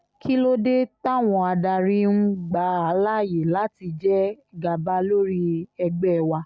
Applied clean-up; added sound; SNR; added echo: none; none; none; none.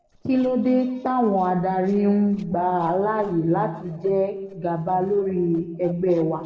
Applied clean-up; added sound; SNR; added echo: neural separator model SepFormer DNS4.